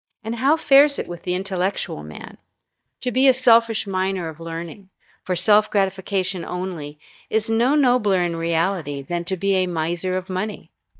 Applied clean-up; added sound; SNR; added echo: neural mask model DeepFilterNet 3.